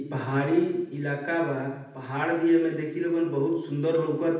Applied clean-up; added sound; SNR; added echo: none; none; none; reverberation time 0.9 s.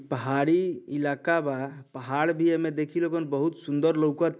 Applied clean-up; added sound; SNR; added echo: none; none; none; none.